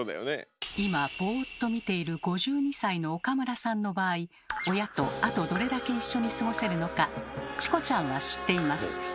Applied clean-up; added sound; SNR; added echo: none; none; none; none.